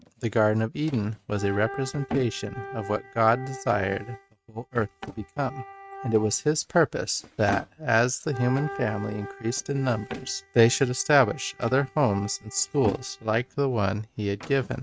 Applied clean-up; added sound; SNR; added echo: neural mask model RNNoise.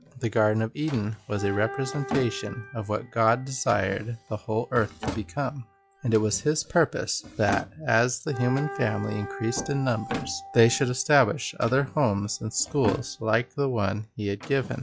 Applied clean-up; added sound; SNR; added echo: classical method log-MMSE.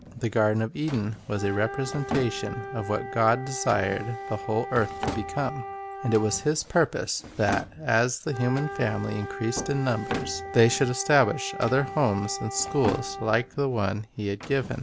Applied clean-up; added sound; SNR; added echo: none; Wind instrument, woodwind instrument + Drawer open or close; 9 dB; none.